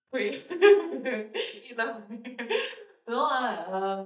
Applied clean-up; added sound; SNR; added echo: neural mask model DeepFilterNet 3.